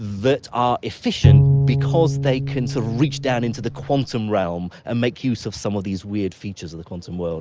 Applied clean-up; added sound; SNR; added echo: none; Bowed string instrument; -4 dB; none.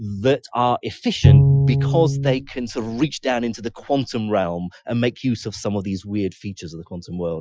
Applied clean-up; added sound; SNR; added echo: classical method Wiener filter.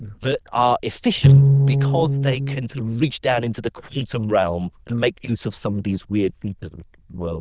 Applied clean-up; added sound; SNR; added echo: neural diffusion model UNIVERSE++.